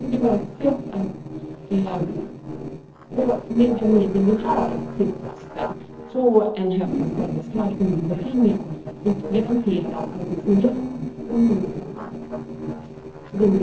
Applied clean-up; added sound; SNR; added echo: neural separator model SepFormer DNS4.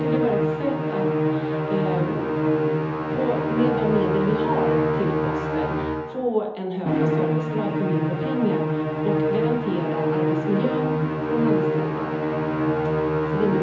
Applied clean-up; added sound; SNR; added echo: none; Musical instrument; -5 dB; reverberation time 0.7 s.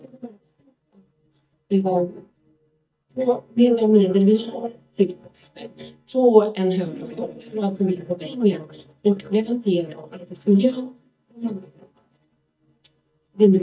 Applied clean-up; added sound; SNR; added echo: neural mask model DeepFilterNet 3.